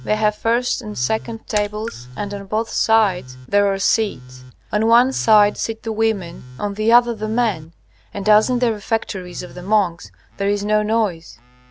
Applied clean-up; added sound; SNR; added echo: none; Telephone + Raindrop / Splash, splatter; 19 dB; none.